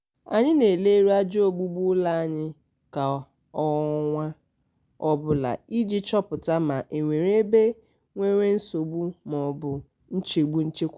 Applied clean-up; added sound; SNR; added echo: none; none; none; none.